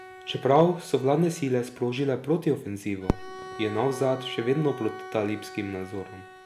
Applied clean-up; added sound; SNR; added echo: none; Fireworks + Bowed string instrument; 12 dB; none.